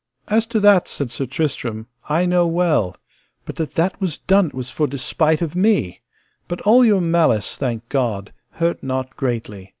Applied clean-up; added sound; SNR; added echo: none; none; none; none.